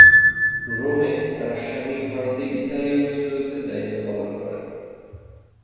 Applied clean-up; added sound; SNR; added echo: none; Piano; -4 dB; reverberation time 1.9 s.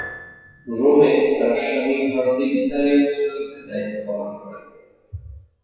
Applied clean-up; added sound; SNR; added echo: classical method WPE with log-MMSE.